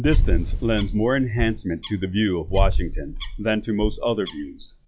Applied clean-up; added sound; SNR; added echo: classical method log-MMSE.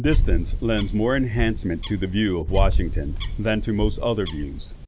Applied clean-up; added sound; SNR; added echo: none; Bird; 0 dB; none.